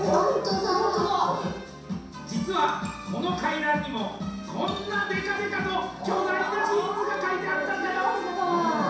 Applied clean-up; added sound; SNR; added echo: none; none; none; reverberation time 0.7 s.